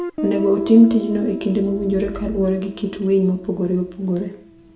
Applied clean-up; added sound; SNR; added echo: none; Guitar; 11 dB; reverberation time 0.5 s.